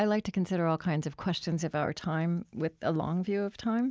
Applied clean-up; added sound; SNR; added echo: none; none; none; none.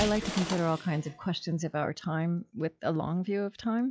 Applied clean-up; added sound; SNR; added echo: classical method log-MMSE.